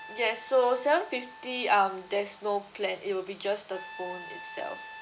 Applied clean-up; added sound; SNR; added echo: none; Trumpet; 17 dB; none.